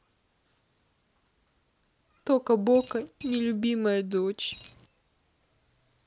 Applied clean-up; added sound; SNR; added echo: none; Coin (dropping); 19 dB; none.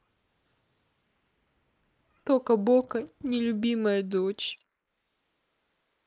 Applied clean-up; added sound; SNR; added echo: neural mask model Resemble Enhance denoiser.